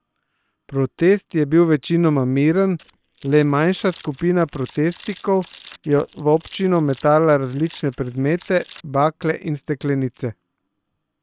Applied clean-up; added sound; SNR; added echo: neural separator model SepFormer WHAM!.